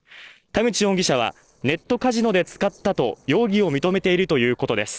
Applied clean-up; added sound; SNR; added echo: neural separator model SepFormer DNS4.